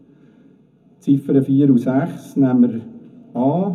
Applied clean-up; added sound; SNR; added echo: none; none; none; reverberation time 0.3 s.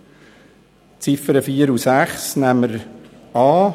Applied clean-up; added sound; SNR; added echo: none; none; none; none.